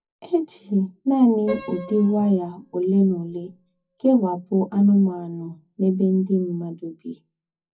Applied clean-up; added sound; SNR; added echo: classical method WPE with log-MMSE.